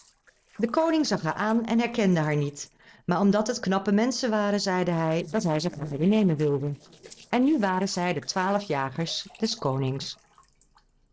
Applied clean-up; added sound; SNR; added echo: neural separator model SepFormer DNS4.